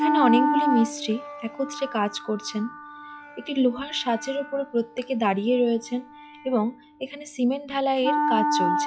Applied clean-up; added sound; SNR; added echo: classical method log-MMSE.